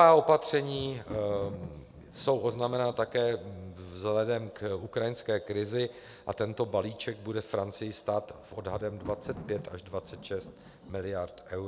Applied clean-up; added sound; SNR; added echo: none; Thunder; 20 dB; none.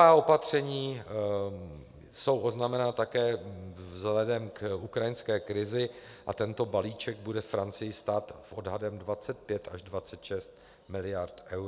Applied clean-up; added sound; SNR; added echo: none; none; none; none.